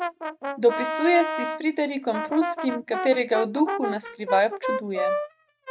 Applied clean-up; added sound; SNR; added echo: neural mask model RNNoise.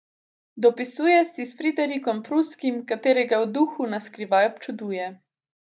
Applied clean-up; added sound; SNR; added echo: none; none; none; none.